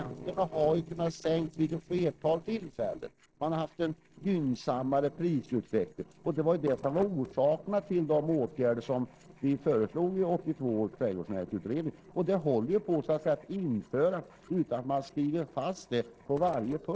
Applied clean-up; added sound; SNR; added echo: neural separator model SepFormer DNS4.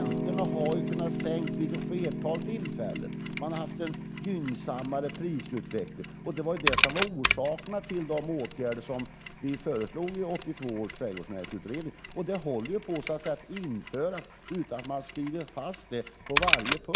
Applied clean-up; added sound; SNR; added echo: none; Mechanisms + Piano; -1 dB; none.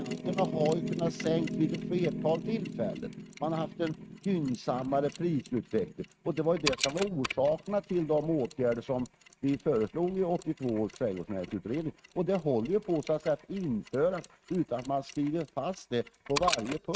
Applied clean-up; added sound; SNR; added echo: neural mask model RNNoise.